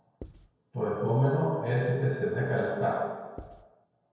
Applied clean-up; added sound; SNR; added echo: none; Writing; 17 dB; reverberation time 1.2 s.